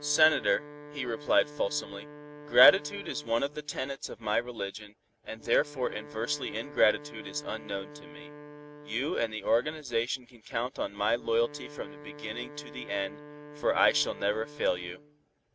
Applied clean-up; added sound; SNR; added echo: none; Wind instrument, woodwind instrument; 16 dB; none.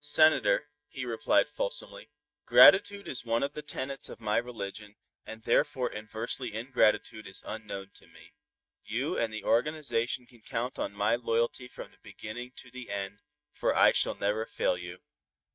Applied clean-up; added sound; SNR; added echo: neural mask model DeepFilterNet 3.